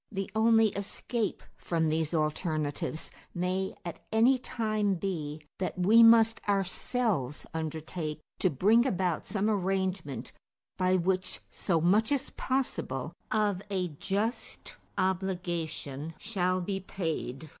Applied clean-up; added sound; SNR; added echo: none; none; none; none.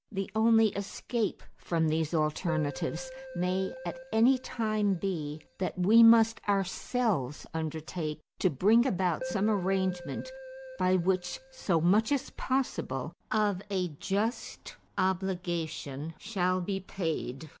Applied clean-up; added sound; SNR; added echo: none; Keyboard (musical); 14 dB; none.